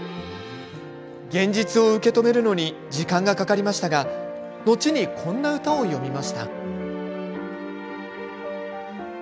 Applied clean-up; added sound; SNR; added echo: none; none; none; none.